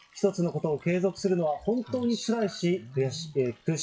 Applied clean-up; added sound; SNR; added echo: classical method WPE with log-MMSE.